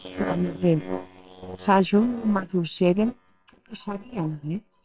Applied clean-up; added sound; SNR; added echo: neural separator model SepFormer WHAMR!.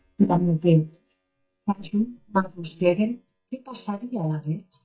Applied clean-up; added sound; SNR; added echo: neural mask model DeepFilterNet 3.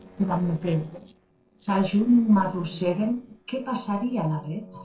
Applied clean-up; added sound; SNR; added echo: neural separator model SepFormer DNS4.